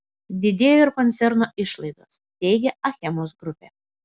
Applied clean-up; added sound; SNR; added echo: none; none; none; none.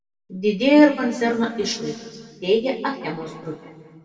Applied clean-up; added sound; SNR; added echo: none; none; none; reverberation time 1.9 s.